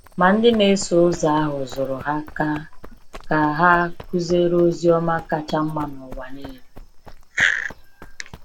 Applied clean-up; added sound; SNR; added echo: none; Run; 14 dB; none.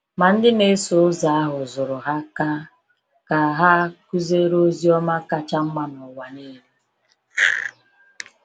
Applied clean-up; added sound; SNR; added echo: none; none; none; none.